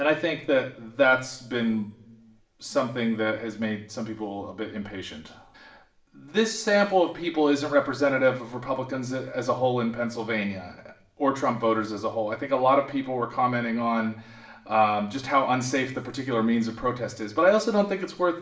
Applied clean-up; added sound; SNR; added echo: none; none; none; reverberation time 0.7 s.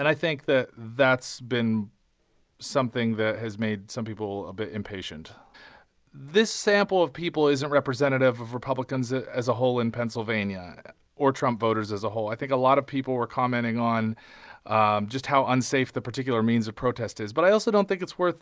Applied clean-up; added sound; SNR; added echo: none; none; none; none.